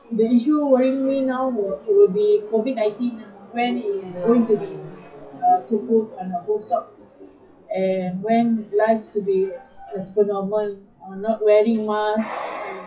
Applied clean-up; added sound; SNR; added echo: classical method WPE with log-MMSE.